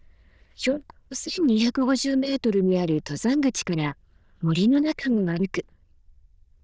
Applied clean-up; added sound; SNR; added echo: neural diffusion model UNIVERSE++.